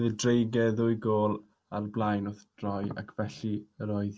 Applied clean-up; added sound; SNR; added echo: none; none; none; none.